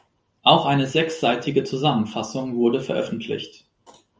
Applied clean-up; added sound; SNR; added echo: none; none; none; none.